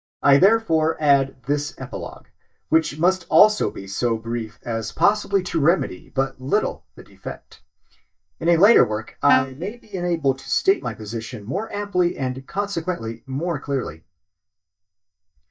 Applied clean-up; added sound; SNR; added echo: neural mask model DeepFilterNet 3.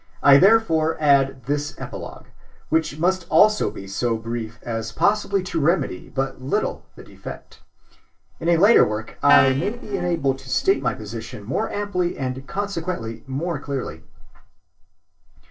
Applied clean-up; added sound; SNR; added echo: neural separator model SepFormer DNS4.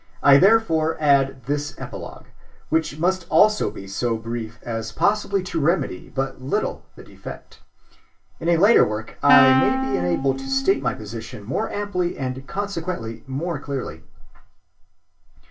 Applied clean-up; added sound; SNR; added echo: none; Wind instrument, woodwind instrument; 1 dB; reverberation time 0.2 s.